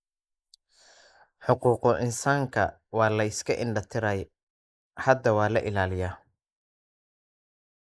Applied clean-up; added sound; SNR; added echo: neural mask model Resemble Enhance denoiser.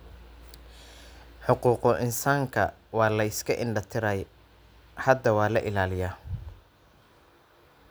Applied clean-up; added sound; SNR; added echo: none; none; none; none.